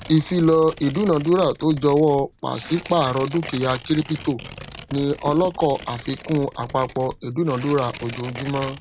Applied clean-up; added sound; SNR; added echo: none; Tearing; 17 dB; none.